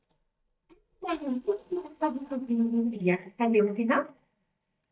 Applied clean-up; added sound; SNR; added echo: neural mask model DeepFilterNet 3.